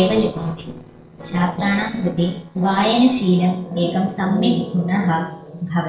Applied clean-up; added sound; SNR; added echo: neural separator model SepFormer DNS4.